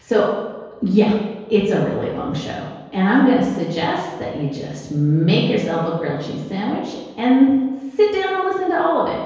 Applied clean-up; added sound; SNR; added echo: none; none; none; reverberation time 1.2 s.